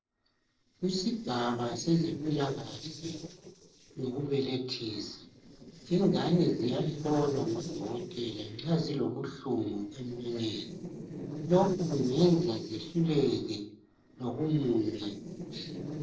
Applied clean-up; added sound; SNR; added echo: neural separator model SepFormer DNS4.